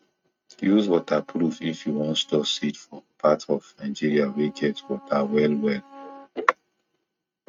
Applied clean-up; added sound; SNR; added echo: neural mask model RNNoise.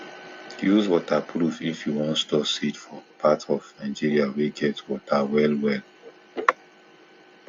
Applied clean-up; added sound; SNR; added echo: none; none; none; none.